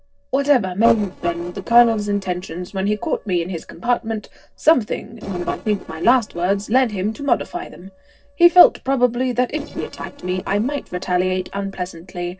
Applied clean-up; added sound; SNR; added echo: neural separator model SepFormer DNS4.